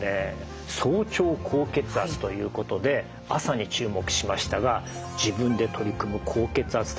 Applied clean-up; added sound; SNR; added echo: none; none; none; none.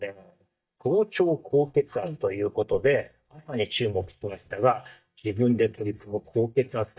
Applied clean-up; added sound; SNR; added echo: neural mask model DeepFilterNet 3.